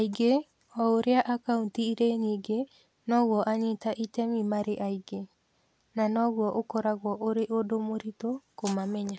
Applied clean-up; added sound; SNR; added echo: none; none; none; none.